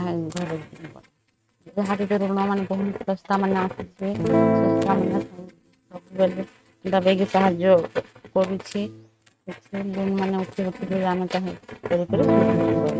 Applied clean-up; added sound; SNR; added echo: neural mask model RNNoise.